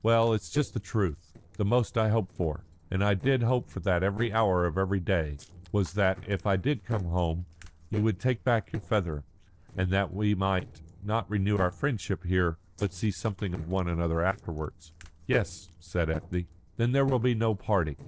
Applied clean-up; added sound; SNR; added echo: neural separator model SepFormer DNS4.